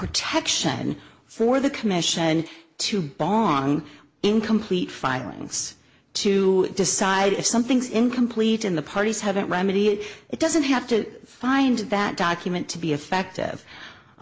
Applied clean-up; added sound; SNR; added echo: neural mask model Resemble Enhance denoiser.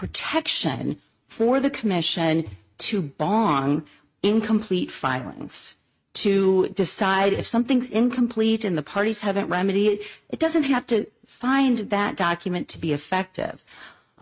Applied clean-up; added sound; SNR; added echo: neural mask model RNNoise.